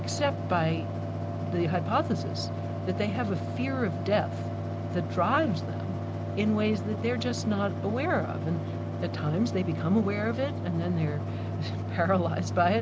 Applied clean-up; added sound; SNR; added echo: none; Mechanical fan; 3 dB; none.